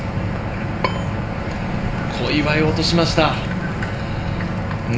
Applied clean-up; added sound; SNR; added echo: none; Bowed string instrument; 13 dB; reverberation time 1.9 s.